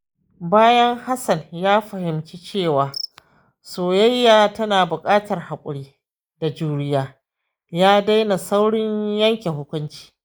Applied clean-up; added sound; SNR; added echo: neural mask model Resemble Enhance denoiser.